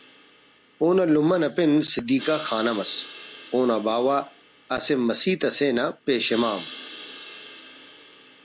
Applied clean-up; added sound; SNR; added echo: none; Crash cymbal; 16 dB; none.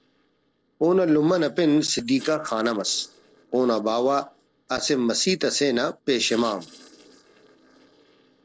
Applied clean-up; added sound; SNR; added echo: neural separator model SepFormer DNS4.